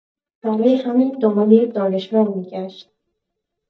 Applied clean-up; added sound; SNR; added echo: neural mask model DeepFilterNet 3.